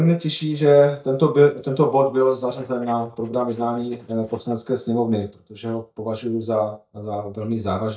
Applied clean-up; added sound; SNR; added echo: neural mask model DeepFilterNet 3.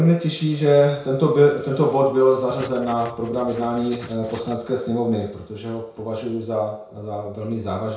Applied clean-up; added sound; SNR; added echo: none; Writing; 18 dB; reverberation time 0.6 s.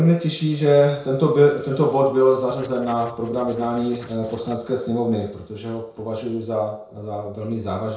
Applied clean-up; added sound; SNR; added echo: neural separator model SepFormer DNS4.